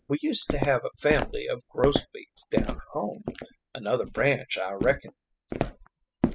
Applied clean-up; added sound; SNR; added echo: classical method spectral subtraction.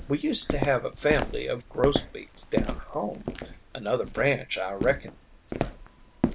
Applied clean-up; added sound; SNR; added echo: none; Walk, footsteps; 4 dB; none.